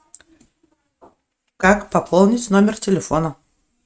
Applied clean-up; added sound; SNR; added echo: neural mask model RNNoise.